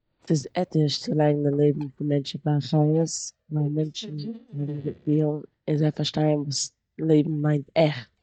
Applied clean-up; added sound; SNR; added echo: neural mask model DeepFilterNet 3.